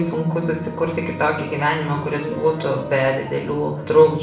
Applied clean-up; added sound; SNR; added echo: none; Wind instrument, woodwind instrument; 18 dB; reverberation time 0.5 s.